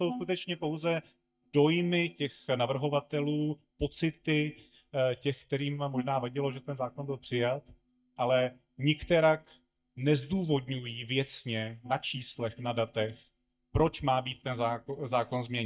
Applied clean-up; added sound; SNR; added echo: neural mask model DeepFilterNet 3.